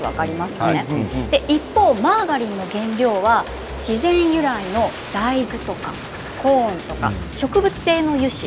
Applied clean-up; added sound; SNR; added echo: none; Aircraft; 13 dB; none.